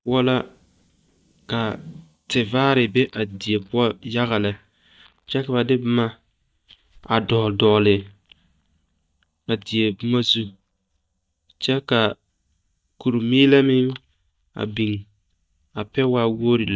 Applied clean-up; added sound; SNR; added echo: neural mask model DeepFilterNet 3.